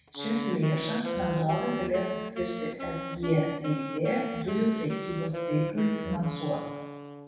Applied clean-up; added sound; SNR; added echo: none; Wind instrument, woodwind instrument; 6 dB; reverberation time 1.0 s.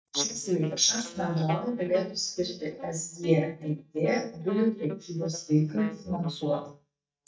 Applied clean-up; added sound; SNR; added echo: neural mask model DeepFilterNet 3.